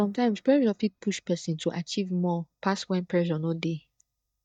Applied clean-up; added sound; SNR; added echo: neural mask model DeepFilterNet 3.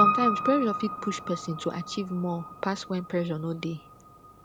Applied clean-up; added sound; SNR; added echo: none; Piano; 1 dB; none.